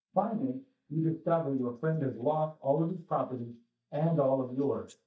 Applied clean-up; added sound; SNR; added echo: neural mask model DeepFilterNet 3.